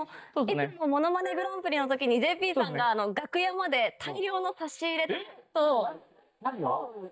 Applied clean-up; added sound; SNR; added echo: neural mask model DeepFilterNet 3.